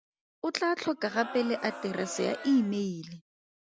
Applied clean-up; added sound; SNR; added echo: none; Crowd; 12 dB; none.